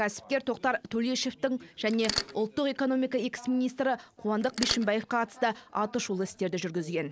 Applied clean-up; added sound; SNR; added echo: none; Mechanisms; 4 dB; none.